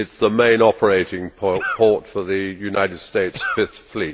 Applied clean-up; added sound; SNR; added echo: none; Cough; 10 dB; none.